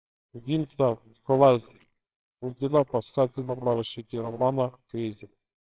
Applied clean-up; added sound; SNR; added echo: neural separator model SepFormer WHAMR!.